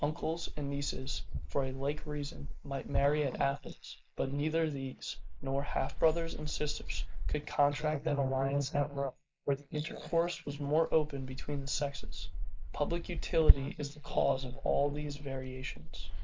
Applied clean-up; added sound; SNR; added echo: neural mask model Resemble Enhance denoiser.